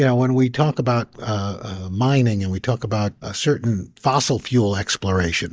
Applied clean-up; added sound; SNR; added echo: neural mask model DeepFilterNet 3.